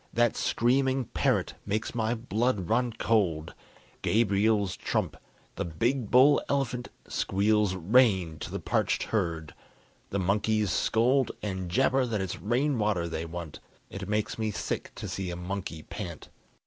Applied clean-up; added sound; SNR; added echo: none; none; none; none.